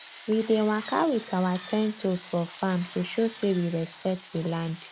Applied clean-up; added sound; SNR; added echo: none; Drill; 18 dB; none.